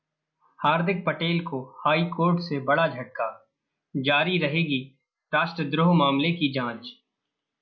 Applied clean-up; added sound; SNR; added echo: none; none; none; none.